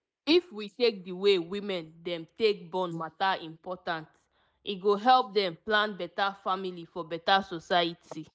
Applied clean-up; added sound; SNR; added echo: neural mask model Resemble Enhance denoiser.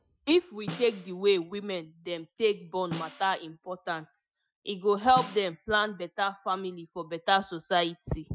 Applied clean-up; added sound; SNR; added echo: classical method Wiener filter.